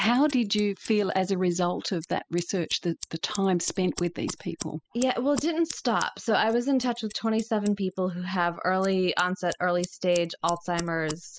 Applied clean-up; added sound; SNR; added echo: classical method spectral subtraction.